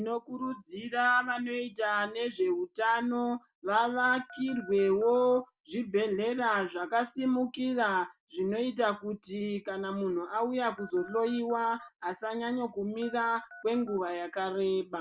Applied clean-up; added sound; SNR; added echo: none; Telephone; 19 dB; none.